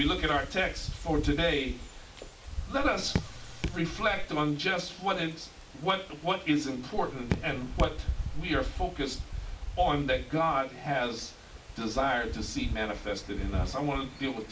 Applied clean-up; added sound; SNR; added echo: none; Wind + Raindrop / Drip; 5 dB; none.